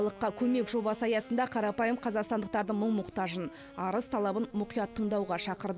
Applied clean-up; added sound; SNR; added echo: none; Wind instrument, woodwind instrument; 17 dB; none.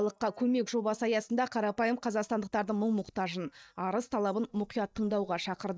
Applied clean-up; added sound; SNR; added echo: neural mask model DeepFilterNet 3.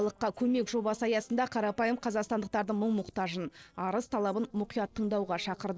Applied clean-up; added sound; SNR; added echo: neural separator model SepFormer DNS4.